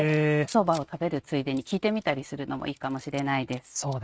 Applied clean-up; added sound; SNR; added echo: neural mask model RNNoise.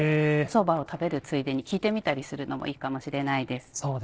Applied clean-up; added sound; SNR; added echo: neural separator model SepFormer DNS4.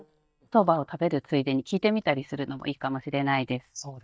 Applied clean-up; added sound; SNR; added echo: neural mask model DeepFilterNet 3.